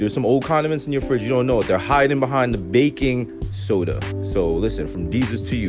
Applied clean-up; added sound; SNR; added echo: none; none; none; none.